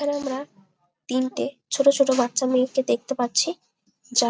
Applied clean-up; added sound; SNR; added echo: none; none; none; none.